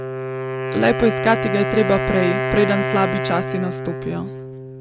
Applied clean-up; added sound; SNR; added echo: none; Wind instrument, woodwind instrument; 3 dB; none.